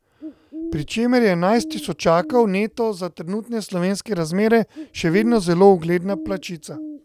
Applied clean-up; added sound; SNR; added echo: none; Bird; 16 dB; none.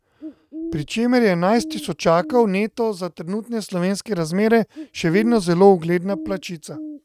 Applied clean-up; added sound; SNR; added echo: neural mask model RNNoise.